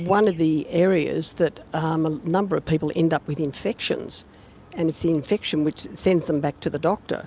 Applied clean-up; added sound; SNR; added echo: none; none; none; none.